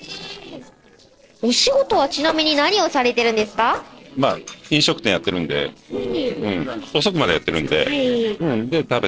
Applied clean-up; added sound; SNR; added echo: neural separator model SepFormer DNS4.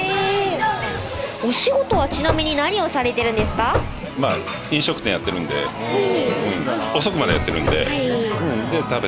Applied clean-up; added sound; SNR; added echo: none; Knock / Wood; 5 dB; none.